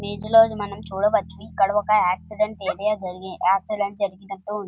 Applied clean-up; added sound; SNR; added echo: none; Bass guitar; 19 dB; none.